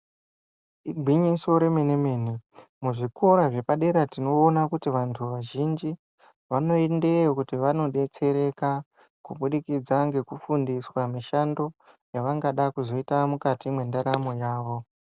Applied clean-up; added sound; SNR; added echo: none; none; none; none.